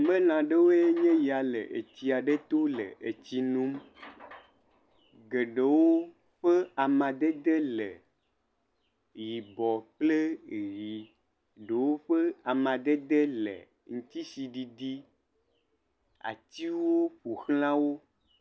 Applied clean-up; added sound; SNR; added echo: none; none; none; none.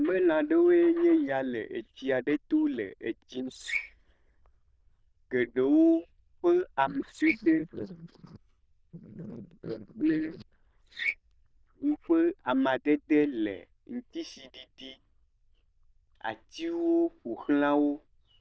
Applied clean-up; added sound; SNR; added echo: neural diffusion model UNIVERSE++.